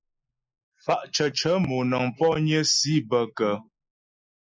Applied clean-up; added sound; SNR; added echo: neural mask model Resemble Enhance denoiser.